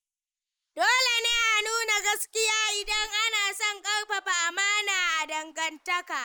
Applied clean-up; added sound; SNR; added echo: neural mask model Resemble Enhance denoiser.